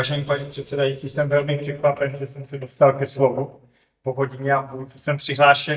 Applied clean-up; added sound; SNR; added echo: neural mask model DeepFilterNet 3.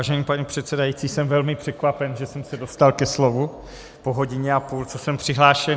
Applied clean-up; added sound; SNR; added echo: none; none; none; none.